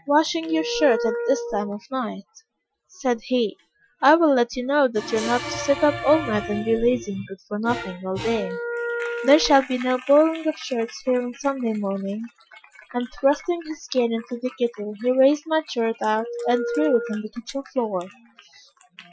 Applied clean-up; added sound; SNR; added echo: classical method Wiener filter.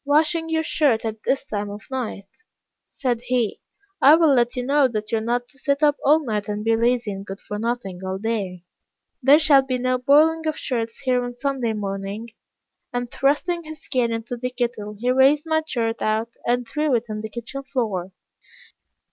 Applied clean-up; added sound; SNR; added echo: none; none; none; none.